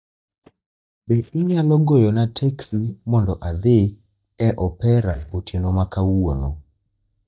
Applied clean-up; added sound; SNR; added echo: neural mask model DeepFilterNet 3.